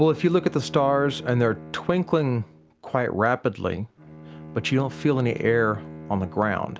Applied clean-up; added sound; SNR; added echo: none; Bowed string instrument; 17 dB; none.